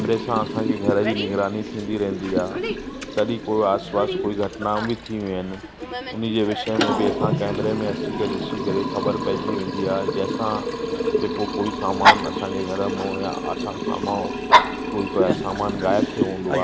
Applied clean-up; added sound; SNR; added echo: none; Liquid + Dog; -1 dB; none.